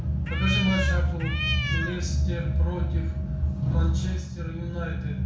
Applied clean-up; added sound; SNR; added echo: none; Cat; 6 dB; reverberation time 0.6 s.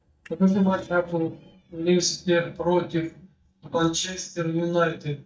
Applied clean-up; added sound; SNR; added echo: neural mask model DeepFilterNet 3.